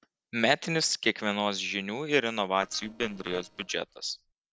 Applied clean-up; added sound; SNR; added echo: neural separator model SepFormer DNS4.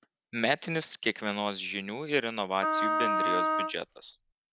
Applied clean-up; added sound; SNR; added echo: none; Wind instrument, woodwind instrument; -2 dB; none.